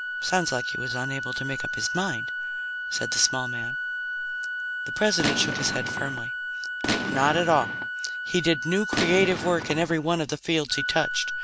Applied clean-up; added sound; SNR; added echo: none; Organ + Gunshot, gunfire; 3 dB; none.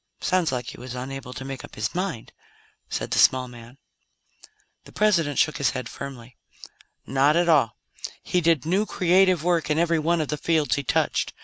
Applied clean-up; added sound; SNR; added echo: none; none; none; none.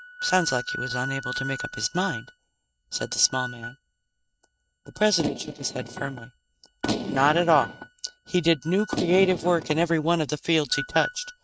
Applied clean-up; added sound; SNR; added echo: neural mask model RNNoise.